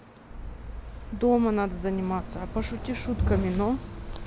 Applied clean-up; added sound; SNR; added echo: none; none; none; none.